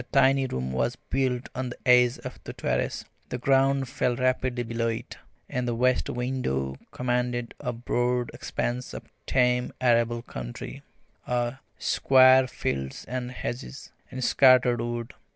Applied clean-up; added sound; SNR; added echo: none; none; none; none.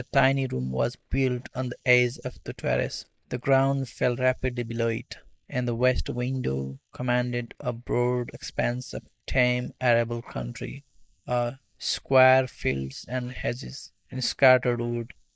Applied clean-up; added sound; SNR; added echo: neural mask model Resemble Enhance denoiser.